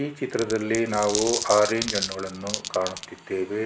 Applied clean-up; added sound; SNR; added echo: none; Glass; 7 dB; none.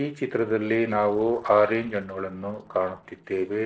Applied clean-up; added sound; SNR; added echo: neural separator model SepFormer DNS4.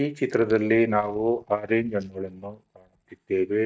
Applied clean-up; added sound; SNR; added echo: neural mask model DeepFilterNet 3.